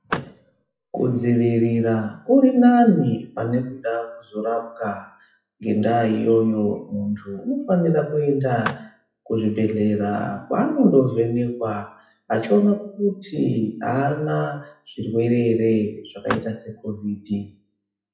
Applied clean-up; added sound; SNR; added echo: classical method WPE with log-MMSE.